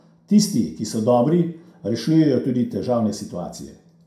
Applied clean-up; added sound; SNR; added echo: none; none; none; reverberation time 0.4 s.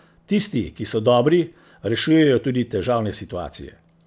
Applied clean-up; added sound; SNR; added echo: none; none; none; none.